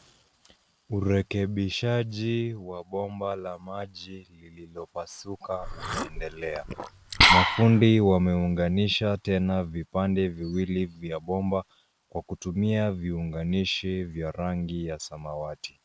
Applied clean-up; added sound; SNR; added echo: none; Liquid; -2 dB; none.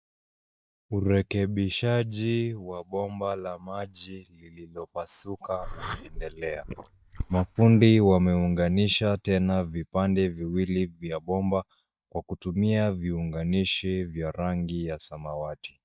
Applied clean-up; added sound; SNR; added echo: neural mask model DeepFilterNet 3.